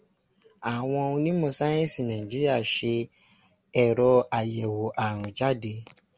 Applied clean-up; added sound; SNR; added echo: none; none; none; none.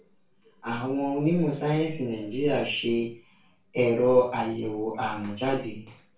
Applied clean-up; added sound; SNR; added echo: none; none; none; reverberation time 0.3 s.